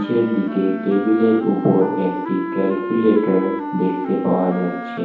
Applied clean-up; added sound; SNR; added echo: none; Wind instrument, woodwind instrument; 8 dB; reverberation time 2.2 s.